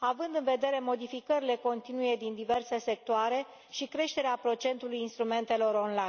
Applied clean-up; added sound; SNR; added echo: none; none; none; none.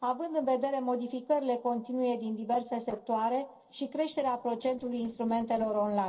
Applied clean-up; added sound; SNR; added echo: neural separator model SepFormer DNS4.